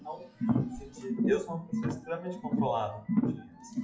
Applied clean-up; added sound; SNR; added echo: classical method WPE with log-MMSE.